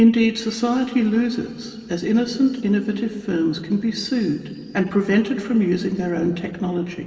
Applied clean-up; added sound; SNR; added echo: none; none; none; reverberation time 2.9 s.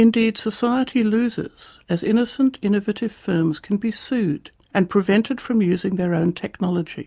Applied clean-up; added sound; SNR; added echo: none; none; none; none.